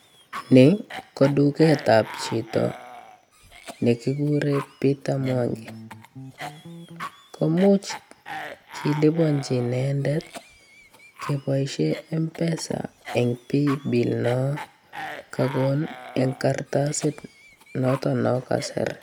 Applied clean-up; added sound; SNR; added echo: none; Bass guitar + Cough; 16 dB; none.